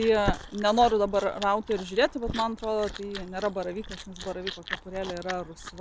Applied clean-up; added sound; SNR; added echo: none; Chewing, mastication; 11 dB; none.